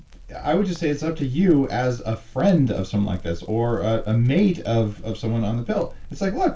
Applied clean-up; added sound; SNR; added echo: none; Crackle; 13 dB; reverberation time 0.2 s.